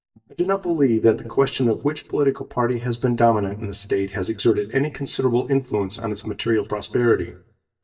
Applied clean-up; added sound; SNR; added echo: neural mask model DeepFilterNet 3.